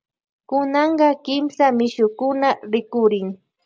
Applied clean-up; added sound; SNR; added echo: none; none; none; none.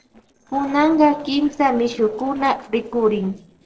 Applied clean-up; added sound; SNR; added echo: neural separator model SepFormer DNS4.